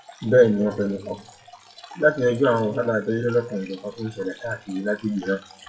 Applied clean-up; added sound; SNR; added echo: classical method WPE with log-MMSE.